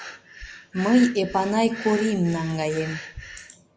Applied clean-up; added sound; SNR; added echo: none; Breathing; 14 dB; none.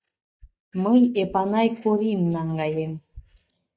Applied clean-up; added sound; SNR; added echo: neural mask model DeepFilterNet 3.